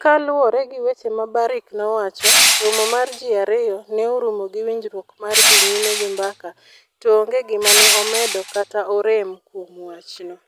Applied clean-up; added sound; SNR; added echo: none; Crushing; -2 dB; none.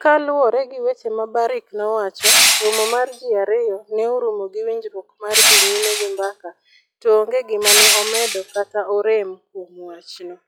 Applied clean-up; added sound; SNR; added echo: classical method log-MMSE.